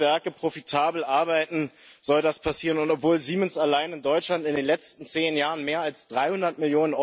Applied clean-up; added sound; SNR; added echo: none; none; none; none.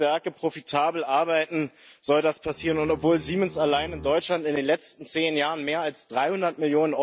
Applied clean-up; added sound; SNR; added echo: neural mask model DeepFilterNet 3.